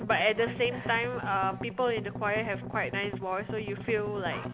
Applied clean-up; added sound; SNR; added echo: none; Strum; 8 dB; none.